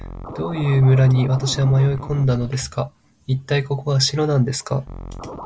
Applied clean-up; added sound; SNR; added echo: none; Scratching (performance technique); 16 dB; none.